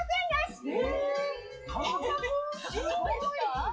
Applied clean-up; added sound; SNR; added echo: classical method WPE with log-MMSE.